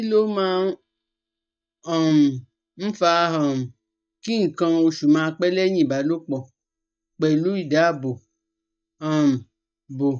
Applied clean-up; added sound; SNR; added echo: neural mask model DeepFilterNet 3.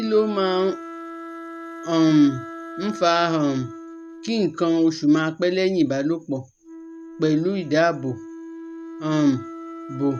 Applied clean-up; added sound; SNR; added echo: none; Wind instrument, woodwind instrument; 14 dB; none.